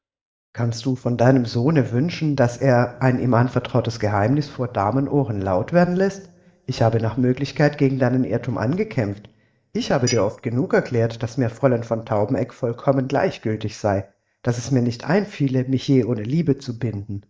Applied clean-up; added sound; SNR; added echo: neural mask model DeepFilterNet 3.